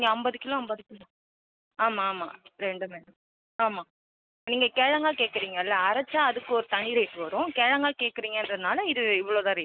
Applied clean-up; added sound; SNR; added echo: none; none; none; none.